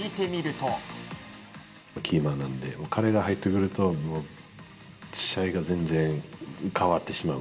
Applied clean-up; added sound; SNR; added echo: none; none; none; reverberation time 0.5 s.